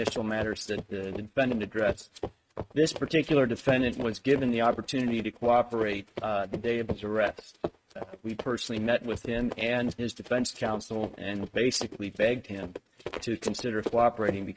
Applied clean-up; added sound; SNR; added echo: neural mask model RNNoise.